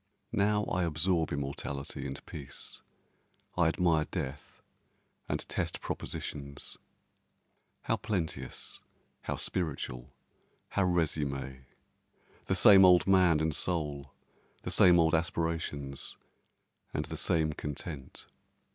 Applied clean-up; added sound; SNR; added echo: none; none; none; none.